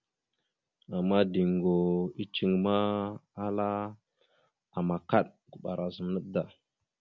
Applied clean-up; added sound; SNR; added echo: none; none; none; none.